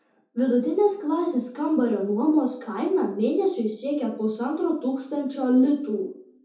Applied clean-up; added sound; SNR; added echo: none; none; none; reverberation time 0.5 s.